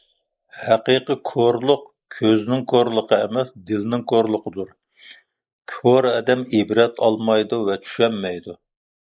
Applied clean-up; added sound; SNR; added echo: neural mask model Resemble Enhance denoiser.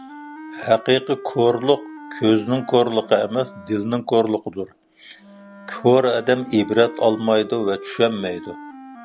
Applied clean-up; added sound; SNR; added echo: none; Wind instrument, woodwind instrument; 18 dB; none.